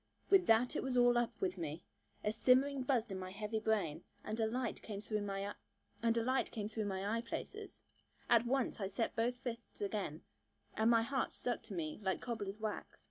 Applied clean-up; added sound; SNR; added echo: none; none; none; none.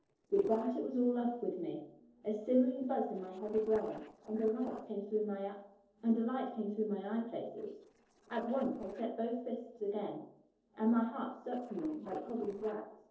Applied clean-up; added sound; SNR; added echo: neural separator model SepFormer DNS4.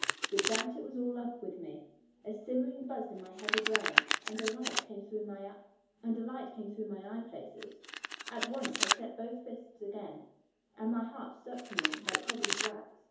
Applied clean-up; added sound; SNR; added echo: none; Domestic sounds, home sounds; -1 dB; reverberation time 0.8 s.